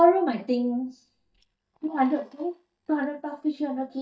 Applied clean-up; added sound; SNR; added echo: neural mask model DeepFilterNet 3.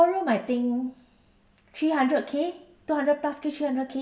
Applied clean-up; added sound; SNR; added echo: none; none; none; none.